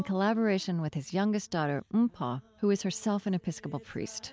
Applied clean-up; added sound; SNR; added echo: none; none; none; none.